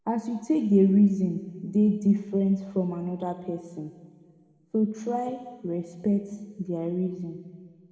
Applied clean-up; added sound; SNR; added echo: none; none; none; reverberation time 1.7 s.